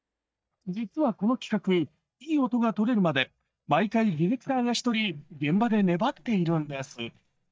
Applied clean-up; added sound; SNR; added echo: neural mask model DeepFilterNet 3.